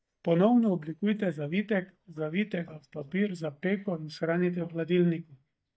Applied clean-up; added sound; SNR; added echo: neural mask model DeepFilterNet 3.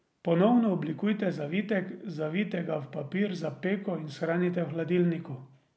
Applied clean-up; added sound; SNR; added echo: none; none; none; none.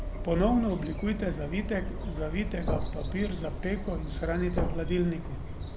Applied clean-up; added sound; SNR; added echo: none; Bird vocalization, bird call, bird song + Thump, thud; 2 dB; none.